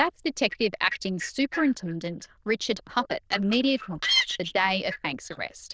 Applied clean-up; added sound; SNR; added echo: neural diffusion model UNIVERSE++.